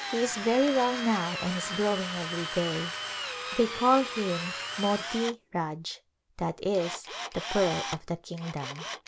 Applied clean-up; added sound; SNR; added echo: none; Drill; 7 dB; none.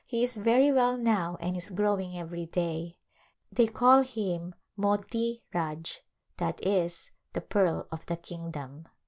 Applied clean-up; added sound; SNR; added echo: none; none; none; none.